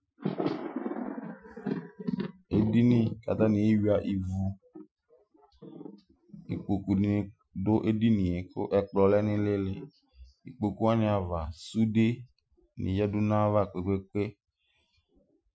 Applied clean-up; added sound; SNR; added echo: classical method Wiener filter.